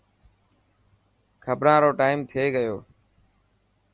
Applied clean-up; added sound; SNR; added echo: none; none; none; none.